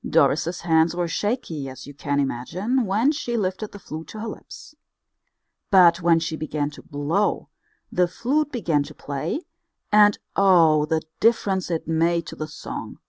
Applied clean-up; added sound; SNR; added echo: none; none; none; none.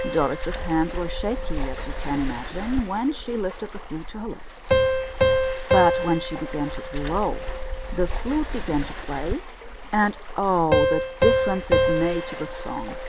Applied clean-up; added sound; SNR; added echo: none; Waves, surf + Piano; -1 dB; none.